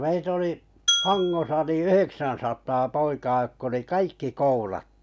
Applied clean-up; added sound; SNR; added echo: none; Glass; 4 dB; none.